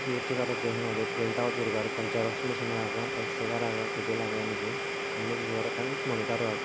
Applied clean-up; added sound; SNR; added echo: none; Domestic sounds, home sounds; 0 dB; none.